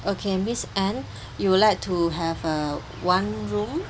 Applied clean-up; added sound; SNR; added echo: none; Insect; 13 dB; none.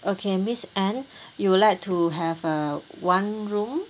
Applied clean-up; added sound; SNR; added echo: none; none; none; none.